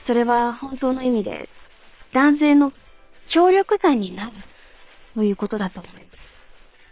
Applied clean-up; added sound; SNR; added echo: neural separator model SepFormer WHAM!.